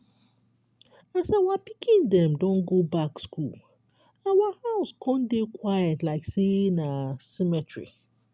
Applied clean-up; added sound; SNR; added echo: none; none; none; none.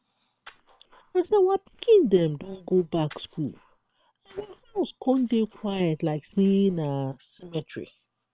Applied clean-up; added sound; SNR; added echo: neural separator model SepFormer WHAM!.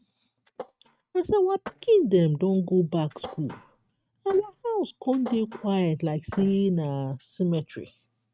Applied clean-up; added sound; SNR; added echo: neural mask model RNNoise.